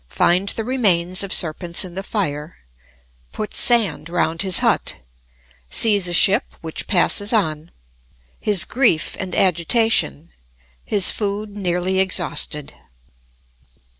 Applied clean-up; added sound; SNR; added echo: none; none; none; none.